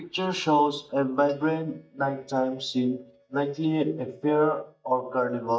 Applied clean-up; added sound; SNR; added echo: neural mask model DeepFilterNet 3.